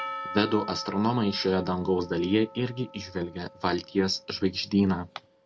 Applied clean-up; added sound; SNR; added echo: none; Percussion; 15 dB; none.